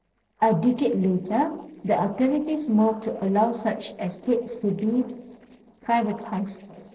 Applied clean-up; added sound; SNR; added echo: neural separator model SepFormer DNS4.